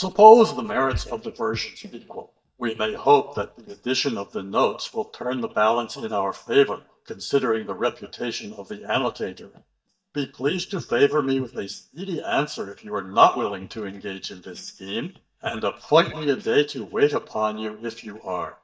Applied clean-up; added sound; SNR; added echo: neural mask model DeepFilterNet 3.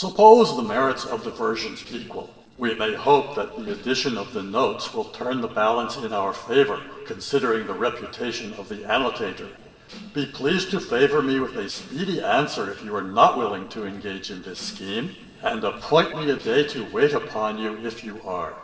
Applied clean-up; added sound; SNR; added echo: neural separator model SepFormer DNS4.